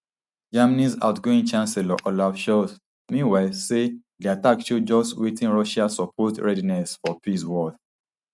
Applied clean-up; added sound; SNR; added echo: neural mask model RNNoise.